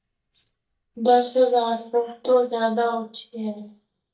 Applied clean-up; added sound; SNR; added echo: neural mask model DeepFilterNet 3.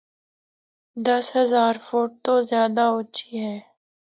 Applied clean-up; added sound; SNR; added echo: none; none; none; none.